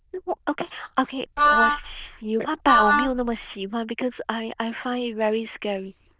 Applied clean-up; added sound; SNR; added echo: neural diffusion model UNIVERSE++.